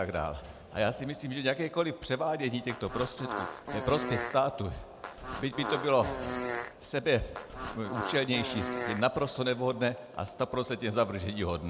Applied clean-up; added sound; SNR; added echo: none; Fart; 5 dB; none.